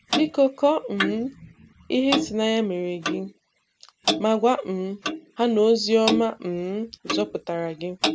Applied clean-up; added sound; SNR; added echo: none; Clock; 7 dB; none.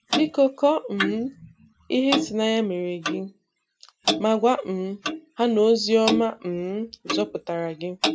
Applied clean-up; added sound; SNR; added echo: classical method log-MMSE.